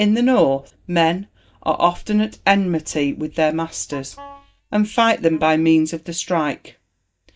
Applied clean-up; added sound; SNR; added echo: neural mask model DeepFilterNet 3.